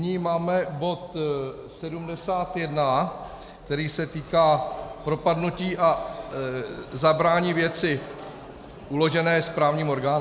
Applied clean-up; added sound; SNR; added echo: none; none; none; none.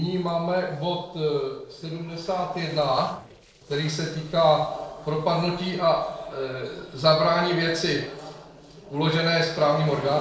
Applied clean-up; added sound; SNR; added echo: neural separator model SepFormer DNS4.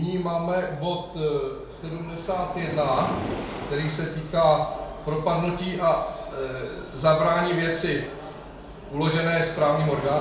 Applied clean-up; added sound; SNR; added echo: none; Waves, surf; 15 dB; reverberation time 0.5 s.